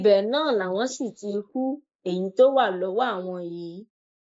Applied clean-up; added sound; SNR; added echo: neural mask model Resemble Enhance denoiser.